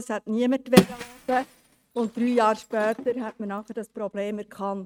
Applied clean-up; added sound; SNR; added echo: neural mask model RNNoise.